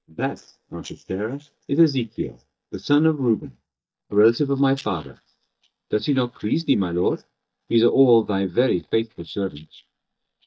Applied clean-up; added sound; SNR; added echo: neural mask model DeepFilterNet 3.